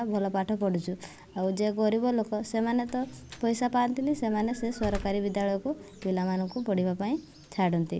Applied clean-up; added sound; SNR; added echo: none; Slam; 18 dB; none.